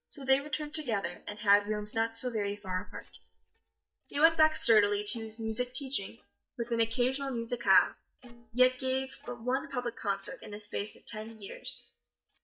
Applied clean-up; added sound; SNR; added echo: neural mask model DeepFilterNet 3.